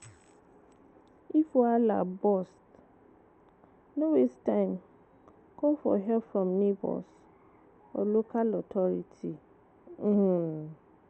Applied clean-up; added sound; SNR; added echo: none; none; none; none.